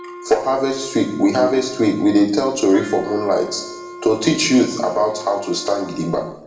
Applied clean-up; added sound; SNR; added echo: none; Wind instrument, woodwind instrument; 16 dB; reverberation time 0.8 s.